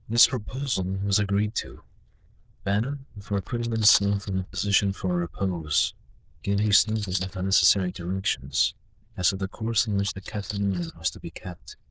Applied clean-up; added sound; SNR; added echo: neural diffusion model UNIVERSE++.